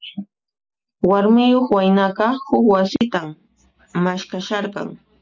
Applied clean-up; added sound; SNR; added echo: none; none; none; none.